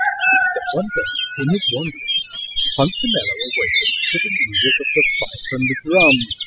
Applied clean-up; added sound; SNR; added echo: classical method spectral subtraction.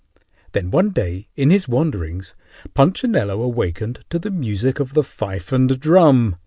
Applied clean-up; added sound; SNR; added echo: none; none; none; none.